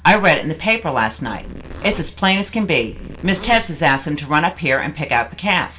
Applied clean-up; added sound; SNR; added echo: none; Zipper (clothing); 14 dB; reverberation time 0.5 s.